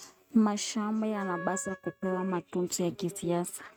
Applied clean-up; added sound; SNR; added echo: neural mask model RNNoise.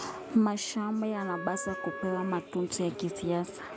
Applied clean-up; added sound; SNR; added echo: none; Wind instrument, woodwind instrument; 12 dB; none.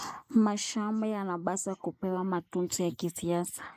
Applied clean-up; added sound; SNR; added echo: neural mask model Resemble Enhance denoiser.